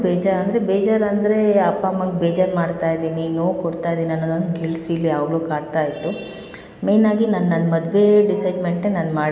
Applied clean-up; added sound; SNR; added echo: none; none; none; none.